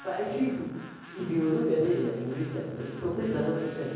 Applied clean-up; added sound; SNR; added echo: none; Tools; 19 dB; reverberation time 1.3 s.